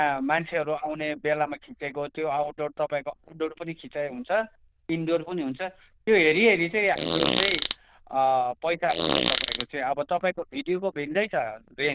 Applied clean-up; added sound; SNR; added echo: neural diffusion model UNIVERSE++.